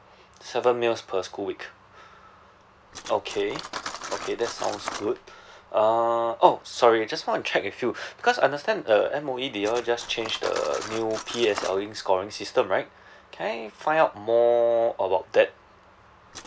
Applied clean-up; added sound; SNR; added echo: none; Cutlery, silverware; 17 dB; none.